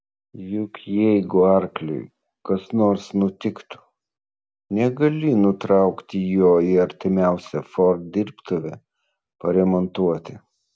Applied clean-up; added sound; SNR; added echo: none; none; none; none.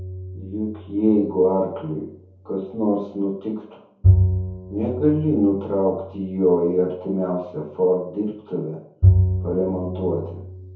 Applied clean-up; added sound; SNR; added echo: none; Bowed string instrument; 2 dB; reverberation time 0.6 s.